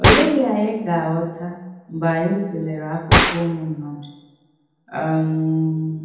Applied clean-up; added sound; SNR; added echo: none; Gunshot, gunfire; 1 dB; reverberation time 0.9 s.